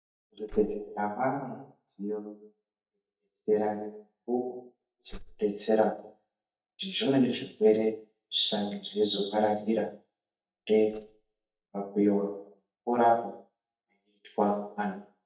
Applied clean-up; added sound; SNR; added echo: neural mask model DeepFilterNet 3.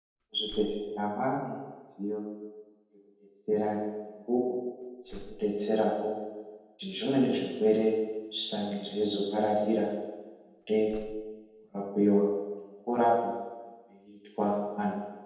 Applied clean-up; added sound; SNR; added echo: none; Slam; 19 dB; reverberation time 1.1 s.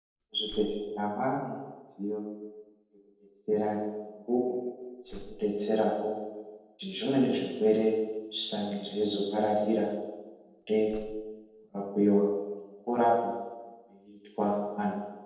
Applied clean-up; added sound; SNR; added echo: neural separator model SepFormer DNS4.